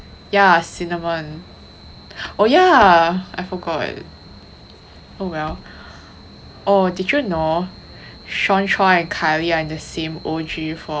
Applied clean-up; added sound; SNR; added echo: none; none; none; none.